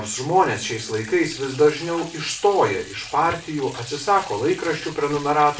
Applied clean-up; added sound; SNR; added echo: none; Sink (filling or washing) / Water tap, faucet; 17 dB; reverberation time 0.3 s.